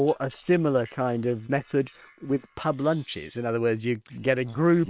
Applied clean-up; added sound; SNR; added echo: neural separator model SepFormer WHAM!.